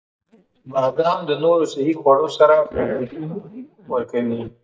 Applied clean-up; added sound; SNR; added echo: neural mask model DeepFilterNet 3.